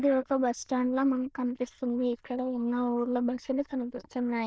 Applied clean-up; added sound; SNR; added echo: neural diffusion model UNIVERSE++.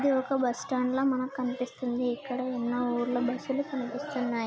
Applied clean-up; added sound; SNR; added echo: none; none; none; none.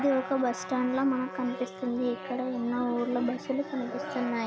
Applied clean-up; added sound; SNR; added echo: none; Trumpet; 14 dB; none.